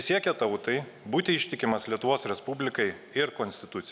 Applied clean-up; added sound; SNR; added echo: none; none; none; none.